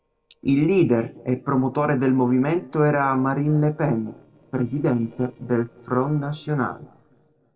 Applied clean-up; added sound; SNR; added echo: neural separator model SepFormer DNS4.